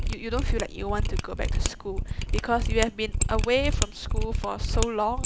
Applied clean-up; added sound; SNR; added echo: none; Mechanisms; -3 dB; none.